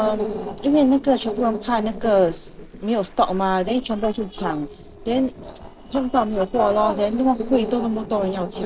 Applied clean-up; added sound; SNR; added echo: neural separator model SepFormer DNS4.